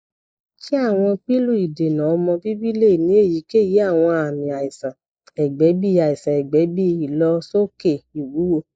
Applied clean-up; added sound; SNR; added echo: neural mask model Resemble Enhance denoiser.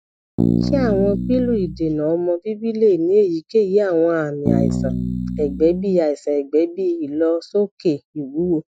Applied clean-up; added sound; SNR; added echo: classical method Wiener filter.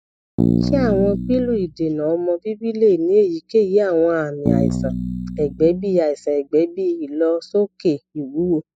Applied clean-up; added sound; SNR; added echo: classical method spectral subtraction.